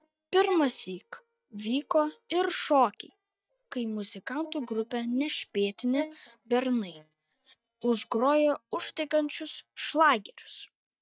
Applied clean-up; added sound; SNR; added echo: neural mask model DeepFilterNet 3.